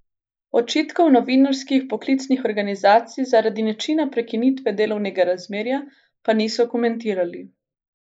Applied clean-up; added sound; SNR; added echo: neural mask model Resemble Enhance denoiser.